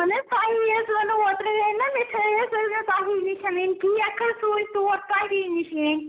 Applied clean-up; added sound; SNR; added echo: none; none; none; none.